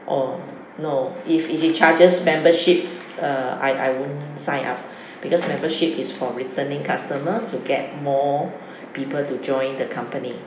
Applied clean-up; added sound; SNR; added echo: none; none; none; reverberation time 1.0 s.